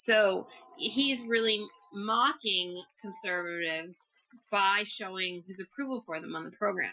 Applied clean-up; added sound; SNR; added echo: classical method Wiener filter.